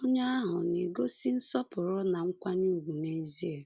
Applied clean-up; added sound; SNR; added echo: none; none; none; none.